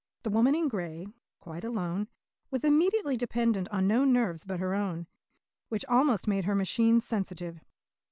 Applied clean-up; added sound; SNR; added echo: none; none; none; none.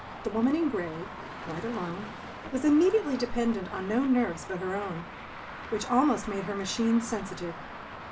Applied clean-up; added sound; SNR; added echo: none; Traffic noise, roadway noise; 12 dB; reverberation time 0.2 s.